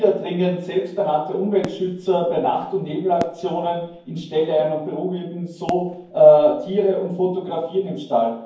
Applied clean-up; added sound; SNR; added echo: none; Fireworks; 17 dB; reverberation time 0.9 s.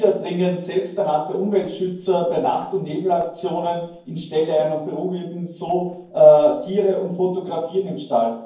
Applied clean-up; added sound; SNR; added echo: neural separator model SepFormer DNS4.